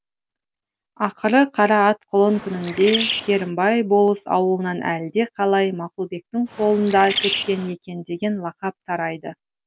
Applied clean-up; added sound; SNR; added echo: none; Bird; 7 dB; none.